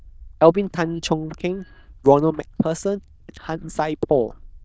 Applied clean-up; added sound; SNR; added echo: neural diffusion model UNIVERSE++.